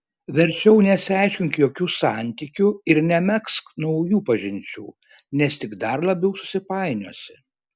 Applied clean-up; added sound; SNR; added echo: none; none; none; none.